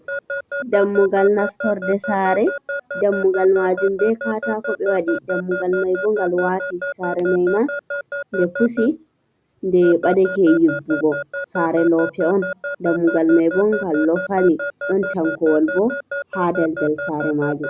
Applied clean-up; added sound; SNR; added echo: none; Alarm / Keyboard (musical); 8 dB; none.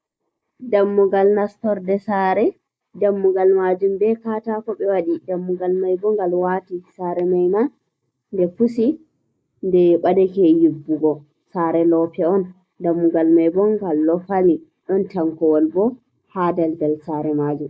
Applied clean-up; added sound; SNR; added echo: neural mask model Resemble Enhance denoiser.